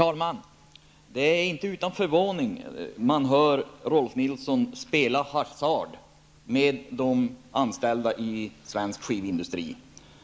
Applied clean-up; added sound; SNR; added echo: none; none; none; none.